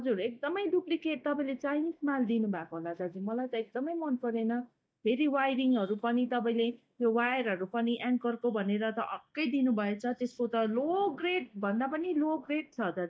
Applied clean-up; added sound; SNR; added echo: neural mask model DeepFilterNet 3.